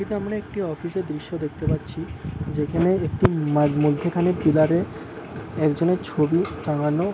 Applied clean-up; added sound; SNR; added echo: none; none; none; none.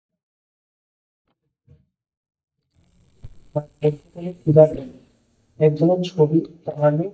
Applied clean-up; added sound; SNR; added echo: neural mask model DeepFilterNet 3.